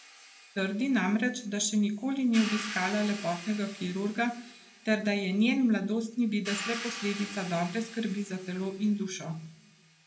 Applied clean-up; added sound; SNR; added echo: none; Hi-hat; 14 dB; reverberation time 0.5 s.